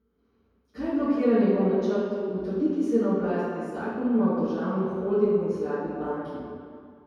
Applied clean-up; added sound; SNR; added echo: none; none; none; reverberation time 2.2 s.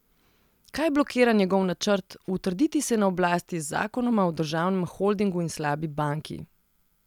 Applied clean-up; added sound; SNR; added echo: none; none; none; none.